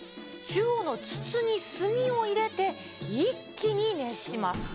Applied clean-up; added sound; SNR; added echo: none; Water tap, faucet; 17 dB; none.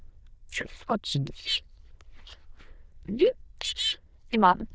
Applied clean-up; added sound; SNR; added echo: neural diffusion model UNIVERSE++.